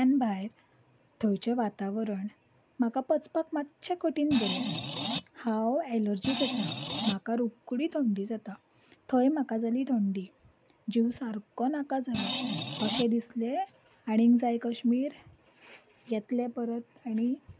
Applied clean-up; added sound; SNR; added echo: none; Screech; 3 dB; none.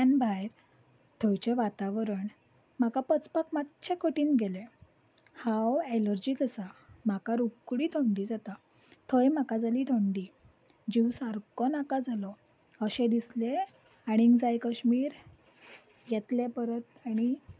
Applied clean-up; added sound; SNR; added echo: none; none; none; none.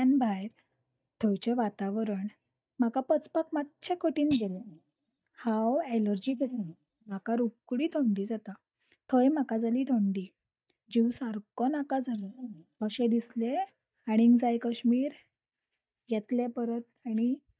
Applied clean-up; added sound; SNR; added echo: neural mask model DeepFilterNet 3.